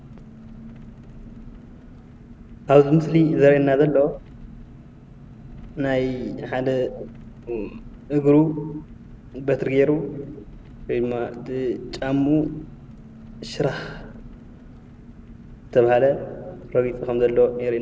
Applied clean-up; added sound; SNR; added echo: none; Engine; 18 dB; none.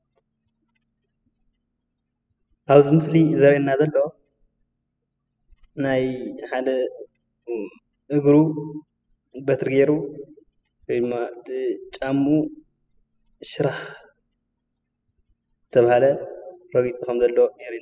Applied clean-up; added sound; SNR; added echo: classical method spectral subtraction.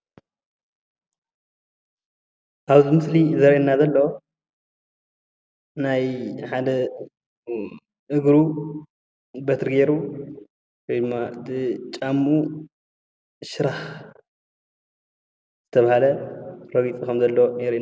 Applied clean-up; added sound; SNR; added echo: none; none; none; none.